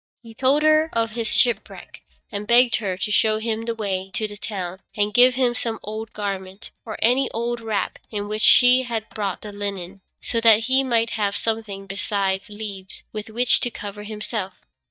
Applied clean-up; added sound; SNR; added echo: neural mask model DeepFilterNet 3.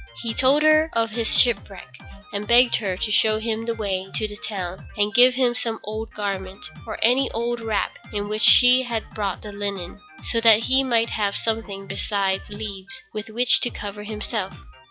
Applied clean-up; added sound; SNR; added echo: classical method log-MMSE.